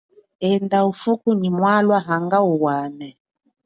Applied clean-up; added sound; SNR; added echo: none; none; none; none.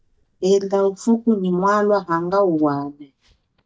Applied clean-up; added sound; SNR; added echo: neural mask model DeepFilterNet 3.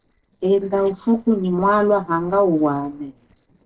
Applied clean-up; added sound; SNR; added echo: neural separator model SepFormer DNS4.